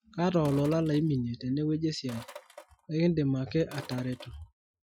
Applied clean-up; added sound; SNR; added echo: classical method Wiener filter.